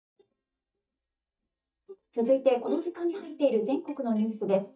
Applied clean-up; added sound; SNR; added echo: neural mask model DeepFilterNet 3.